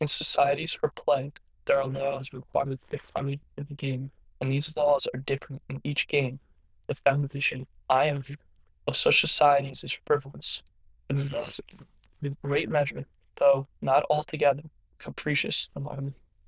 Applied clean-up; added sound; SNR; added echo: neural diffusion model UNIVERSE++.